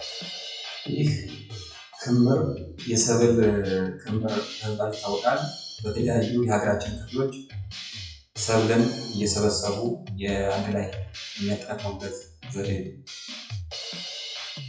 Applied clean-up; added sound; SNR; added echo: classical method WPE with log-MMSE.